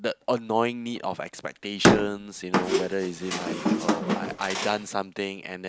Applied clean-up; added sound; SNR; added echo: none; Slam + Squeak; -3 dB; none.